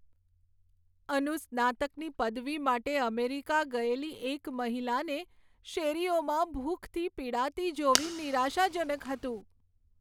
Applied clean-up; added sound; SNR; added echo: none; Fire; 5 dB; none.